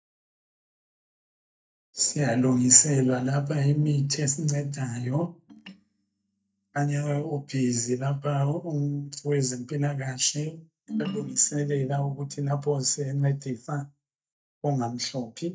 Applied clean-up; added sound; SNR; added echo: neural mask model DeepFilterNet 3.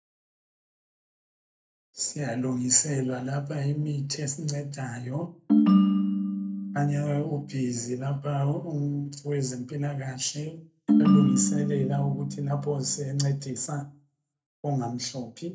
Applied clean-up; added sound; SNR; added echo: none; Ringtone; -4 dB; reverberation time 0.3 s.